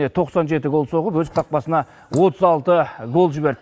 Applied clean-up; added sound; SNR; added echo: neural mask model Resemble Enhance denoiser.